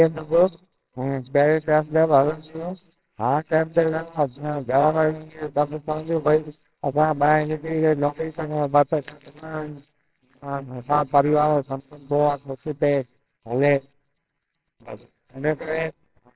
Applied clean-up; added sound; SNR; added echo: neural separator model SepFormer WHAMR!.